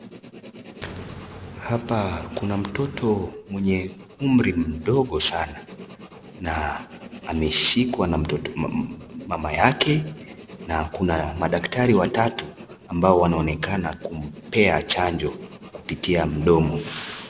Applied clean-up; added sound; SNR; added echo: none; Writing; 18 dB; none.